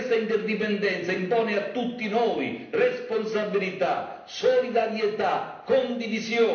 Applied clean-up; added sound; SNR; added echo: none; none; none; reverberation time 0.8 s.